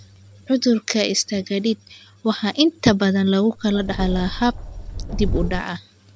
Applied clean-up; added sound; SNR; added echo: none; Subway, metro, underground; 5 dB; none.